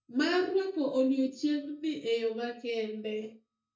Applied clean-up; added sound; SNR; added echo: neural mask model DeepFilterNet 3.